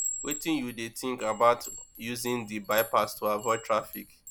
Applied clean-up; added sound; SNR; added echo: none; Chime; 12 dB; none.